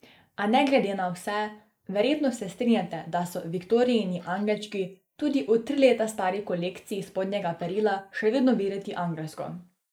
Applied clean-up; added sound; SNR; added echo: neural mask model Resemble Enhance denoiser.